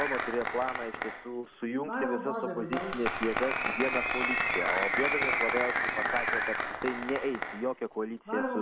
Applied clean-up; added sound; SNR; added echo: none; Applause; -2 dB; none.